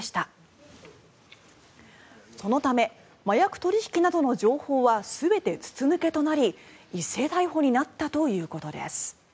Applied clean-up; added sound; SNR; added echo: none; none; none; none.